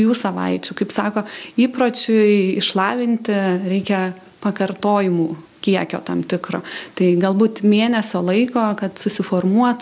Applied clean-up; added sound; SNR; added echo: none; none; none; none.